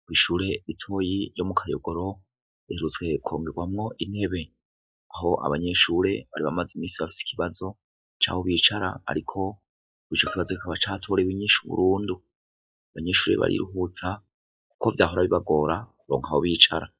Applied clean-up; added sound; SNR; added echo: classical method log-MMSE.